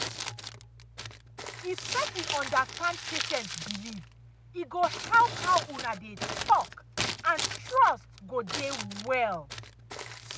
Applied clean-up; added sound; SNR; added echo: none; Crumpling, crinkling; 7 dB; none.